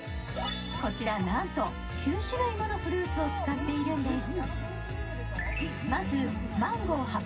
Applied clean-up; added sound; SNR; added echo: none; Trumpet; 18 dB; reverberation time 0.4 s.